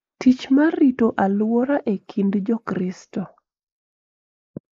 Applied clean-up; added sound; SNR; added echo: neural mask model Resemble Enhance denoiser.